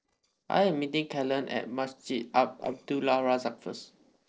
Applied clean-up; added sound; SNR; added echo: neural separator model SepFormer DNS4.